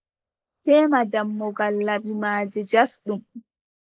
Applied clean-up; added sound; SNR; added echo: neural mask model Resemble Enhance denoiser.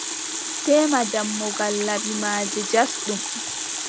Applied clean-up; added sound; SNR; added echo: none; Water tap, faucet; 4 dB; none.